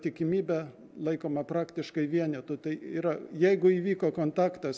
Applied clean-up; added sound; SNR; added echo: none; none; none; none.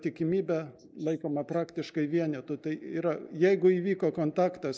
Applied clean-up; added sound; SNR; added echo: neural mask model Resemble Enhance denoiser.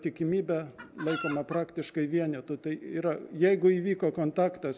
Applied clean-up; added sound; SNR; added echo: none; Chicken, rooster; 12 dB; none.